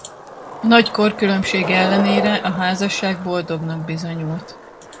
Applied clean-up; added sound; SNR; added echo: none; Skateboard; 9 dB; none.